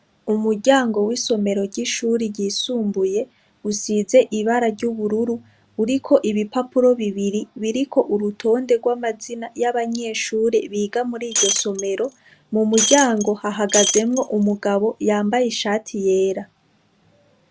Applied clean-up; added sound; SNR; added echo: none; Shatter; 3 dB; none.